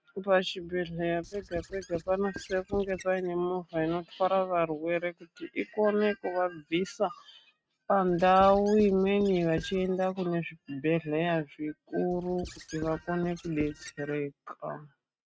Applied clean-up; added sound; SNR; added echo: neural mask model RNNoise.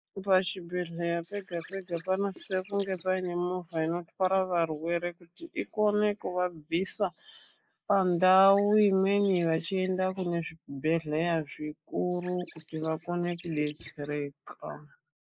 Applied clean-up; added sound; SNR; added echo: neural mask model Resemble Enhance denoiser.